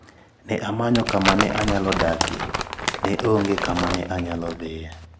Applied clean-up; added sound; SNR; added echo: none; Crumpling, crinkling; 2 dB; none.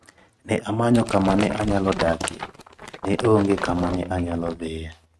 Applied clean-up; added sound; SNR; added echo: neural mask model RNNoise.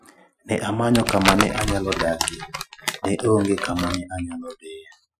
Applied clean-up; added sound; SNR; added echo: classical method Wiener filter.